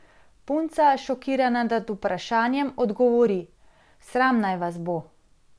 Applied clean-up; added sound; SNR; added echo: none; none; none; none.